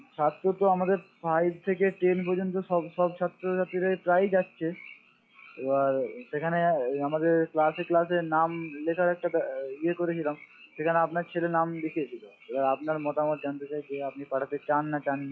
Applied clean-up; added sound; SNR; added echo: classical method log-MMSE.